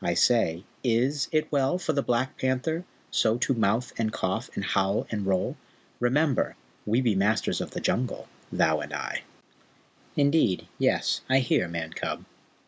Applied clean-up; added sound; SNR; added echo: none; none; none; none.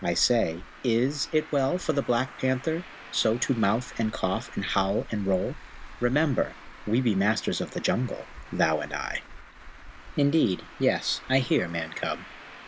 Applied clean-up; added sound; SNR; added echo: none; Traffic noise, roadway noise; 16 dB; none.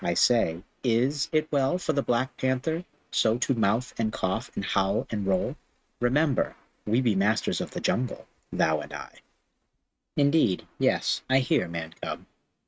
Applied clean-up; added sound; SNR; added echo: neural mask model RNNoise.